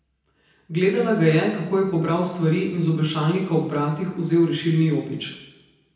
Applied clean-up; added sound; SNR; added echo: none; none; none; reverberation time 0.9 s.